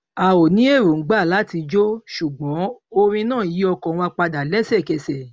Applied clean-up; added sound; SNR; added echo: none; none; none; none.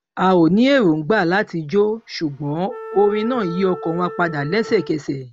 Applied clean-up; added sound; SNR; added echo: none; Wind instrument, woodwind instrument; 15 dB; none.